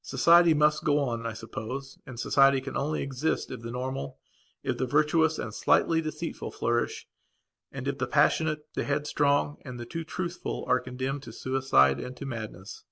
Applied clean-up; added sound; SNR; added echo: none; none; none; none.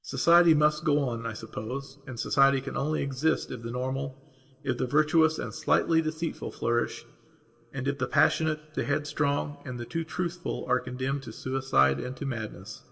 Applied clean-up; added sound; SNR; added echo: none; none; none; reverberation time 2.4 s.